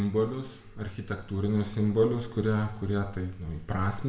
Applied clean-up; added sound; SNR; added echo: none; none; none; reverberation time 0.8 s.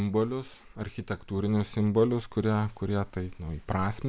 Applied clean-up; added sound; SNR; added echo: none; none; none; none.